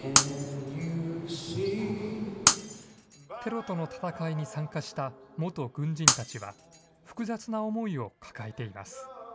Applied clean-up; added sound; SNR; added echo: none; Shatter; -4 dB; none.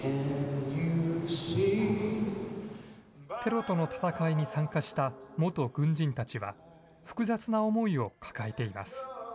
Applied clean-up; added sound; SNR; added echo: none; none; none; none.